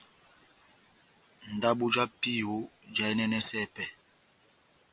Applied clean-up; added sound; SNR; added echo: none; none; none; none.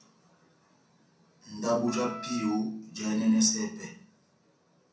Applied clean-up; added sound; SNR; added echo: none; Wind instrument, woodwind instrument; 12 dB; reverberation time 0.6 s.